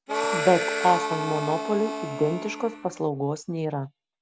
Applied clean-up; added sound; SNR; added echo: none; Harmonica; 3 dB; none.